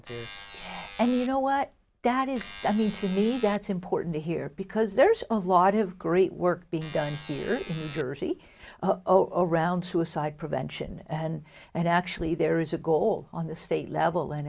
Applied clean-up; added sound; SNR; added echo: none; Alarm; 14 dB; none.